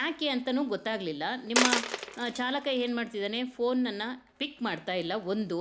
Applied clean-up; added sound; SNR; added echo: none; Coin (dropping); 6 dB; none.